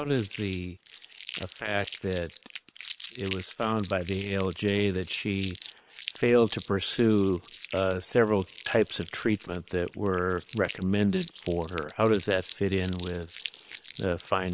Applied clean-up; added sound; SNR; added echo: neural separator model SepFormer WHAM!.